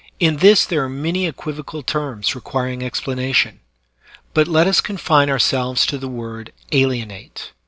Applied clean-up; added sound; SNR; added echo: none; none; none; none.